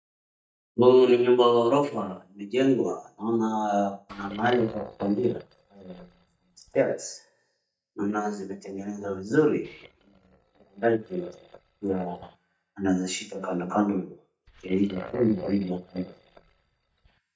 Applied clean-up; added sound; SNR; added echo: neural mask model DeepFilterNet 3.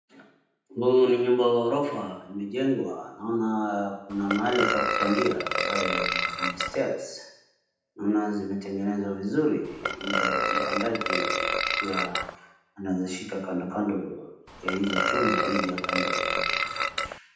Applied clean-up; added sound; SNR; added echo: none; Burping, eructation; -1 dB; reverberation time 0.8 s.